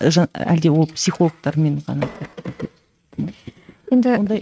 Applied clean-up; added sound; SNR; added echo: neural mask model RNNoise.